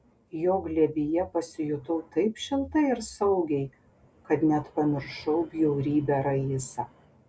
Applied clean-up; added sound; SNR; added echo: none; none; none; none.